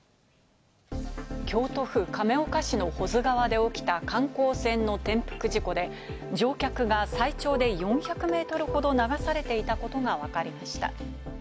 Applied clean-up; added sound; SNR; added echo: none; Marimba, xylophone; 18 dB; none.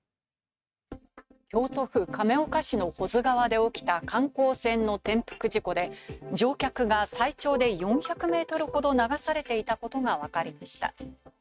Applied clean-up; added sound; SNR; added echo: neural mask model RNNoise.